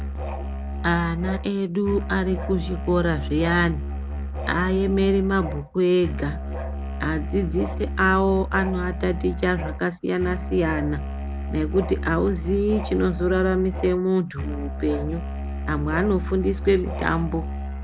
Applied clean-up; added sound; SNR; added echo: none; Musical instrument; 5 dB; none.